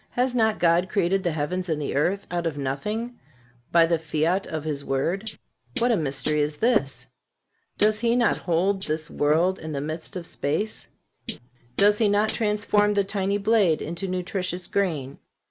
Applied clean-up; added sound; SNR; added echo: neural mask model Resemble Enhance denoiser.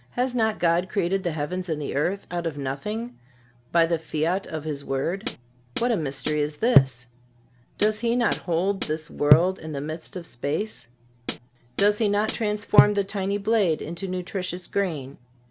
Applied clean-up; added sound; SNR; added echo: none; Hi-hat; 0 dB; none.